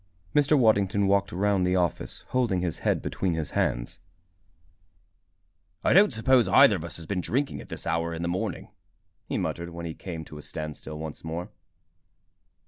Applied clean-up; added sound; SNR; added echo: none; none; none; none.